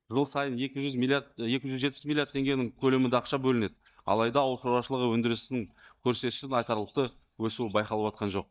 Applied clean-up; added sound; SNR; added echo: neural mask model DeepFilterNet 3.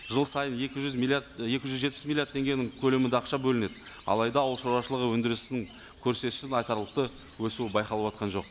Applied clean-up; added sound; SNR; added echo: none; Bird; 18 dB; none.